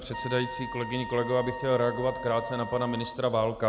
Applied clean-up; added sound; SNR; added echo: none; Trumpet; 10 dB; none.